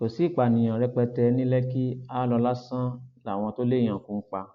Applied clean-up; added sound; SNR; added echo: none; none; none; none.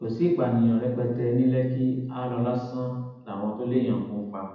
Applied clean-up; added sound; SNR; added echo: none; none; none; reverberation time 0.9 s.